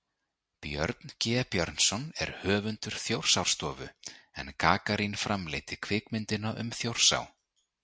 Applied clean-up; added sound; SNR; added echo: none; none; none; none.